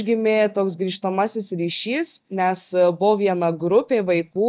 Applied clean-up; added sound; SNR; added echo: neural mask model DeepFilterNet 3.